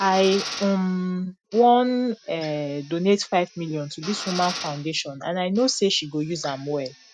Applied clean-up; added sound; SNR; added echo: none; Drill; 15 dB; none.